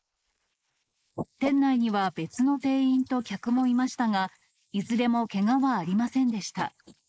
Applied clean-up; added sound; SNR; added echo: neural mask model Resemble Enhance denoiser.